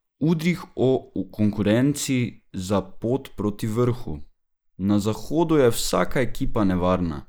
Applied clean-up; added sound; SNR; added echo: neural mask model Resemble Enhance denoiser.